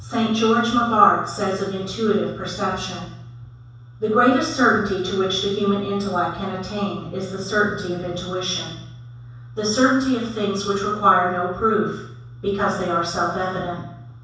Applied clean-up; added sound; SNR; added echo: none; none; none; reverberation time 0.7 s.